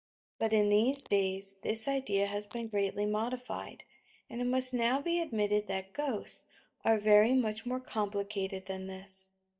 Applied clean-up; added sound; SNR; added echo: neural mask model DeepFilterNet 3.